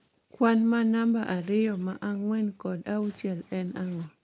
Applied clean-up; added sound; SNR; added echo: none; none; none; none.